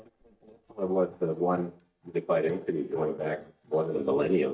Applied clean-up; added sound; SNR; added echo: neural mask model DeepFilterNet 3.